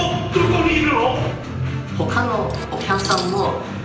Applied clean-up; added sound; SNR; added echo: none; Cutlery, silverware; 16 dB; reverberation time 0.9 s.